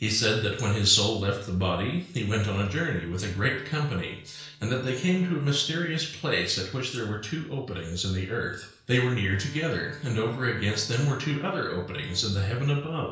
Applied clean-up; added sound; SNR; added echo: neural separator model SepFormer DNS4.